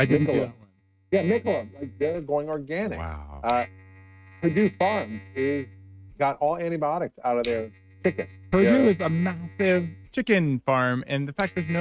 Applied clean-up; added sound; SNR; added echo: neural mask model RNNoise.